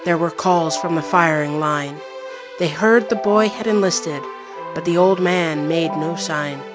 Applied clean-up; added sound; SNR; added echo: none; Keyboard (musical); 11 dB; none.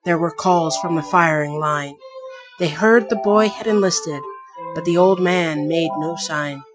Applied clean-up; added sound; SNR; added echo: classical method Wiener filter.